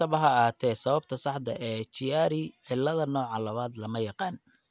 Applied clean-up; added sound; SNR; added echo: none; none; none; none.